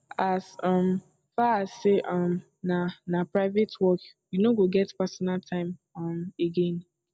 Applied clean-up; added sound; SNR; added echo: none; none; none; none.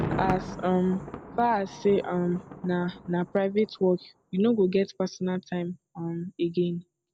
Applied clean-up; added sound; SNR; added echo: none; Thunder; 12 dB; none.